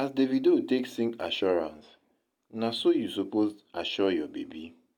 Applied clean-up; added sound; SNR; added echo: none; none; none; none.